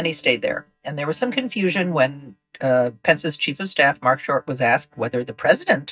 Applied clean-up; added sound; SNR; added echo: neural mask model DeepFilterNet 3.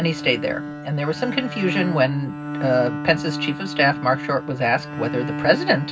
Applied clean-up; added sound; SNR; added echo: none; Bowed string instrument; 8 dB; reverberation time 0.4 s.